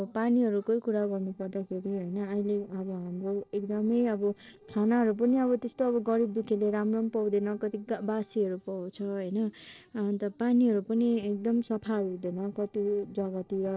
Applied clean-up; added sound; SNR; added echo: neural separator model SepFormer DNS4.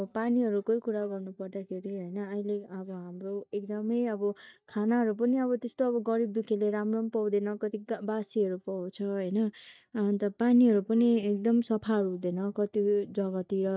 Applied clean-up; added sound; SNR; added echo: neural mask model DeepFilterNet 3.